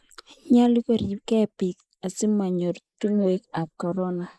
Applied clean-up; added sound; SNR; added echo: neural mask model Resemble Enhance denoiser.